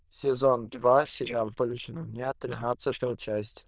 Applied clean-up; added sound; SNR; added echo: neural diffusion model UNIVERSE++.